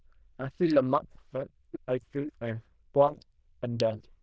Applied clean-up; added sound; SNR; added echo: neural diffusion model UNIVERSE++.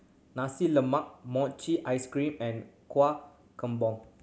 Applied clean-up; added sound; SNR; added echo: none; none; none; none.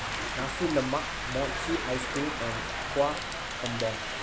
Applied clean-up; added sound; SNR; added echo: none; Rain; 1 dB; none.